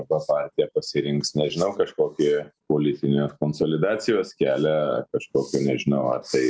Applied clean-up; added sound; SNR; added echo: none; none; none; none.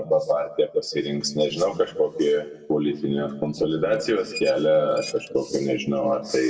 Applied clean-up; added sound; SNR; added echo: none; Squeak; 19 dB; reverberation time 0.9 s.